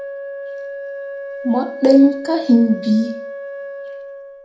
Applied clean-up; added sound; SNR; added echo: none; Wind instrument, woodwind instrument; 11 dB; reverberation time 0.4 s.